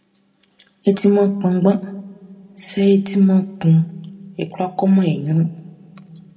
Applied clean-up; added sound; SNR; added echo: none; none; none; reverberation time 1.0 s.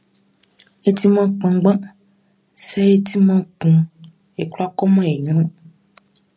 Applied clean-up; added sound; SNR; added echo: none; none; none; none.